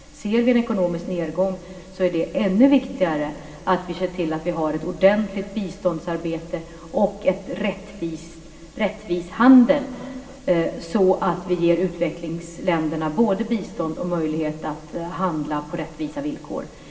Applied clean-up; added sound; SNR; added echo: none; none; none; reverberation time 2.2 s.